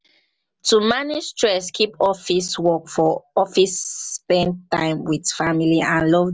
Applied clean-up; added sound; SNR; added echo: none; none; none; none.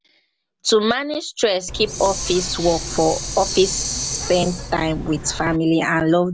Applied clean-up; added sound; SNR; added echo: none; Hiss; 7 dB; none.